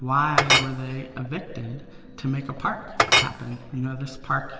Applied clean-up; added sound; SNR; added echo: none; Chink, clink; -3 dB; reverberation time 1.9 s.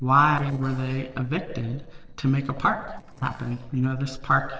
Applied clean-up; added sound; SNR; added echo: neural separator model SepFormer DNS4.